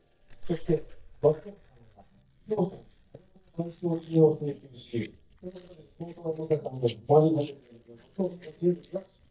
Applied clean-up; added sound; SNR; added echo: neural mask model DeepFilterNet 3.